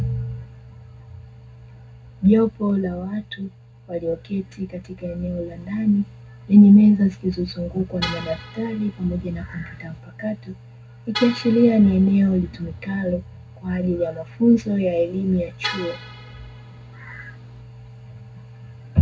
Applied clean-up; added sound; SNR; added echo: none; Vehicle horn, car horn, honking; 15 dB; reverberation time 0.3 s.